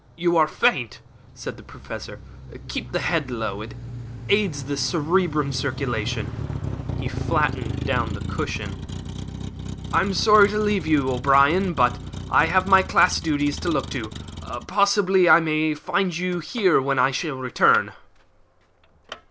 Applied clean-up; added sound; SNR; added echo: none; Motor vehicle (road); 9 dB; none.